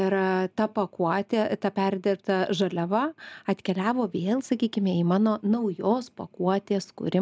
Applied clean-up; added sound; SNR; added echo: none; none; none; none.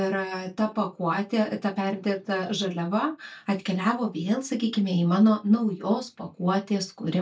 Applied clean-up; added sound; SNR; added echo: neural mask model DeepFilterNet 3.